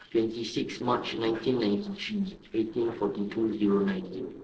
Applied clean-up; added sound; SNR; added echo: neural separator model SepFormer DNS4.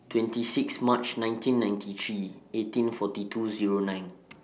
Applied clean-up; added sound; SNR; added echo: none; none; none; none.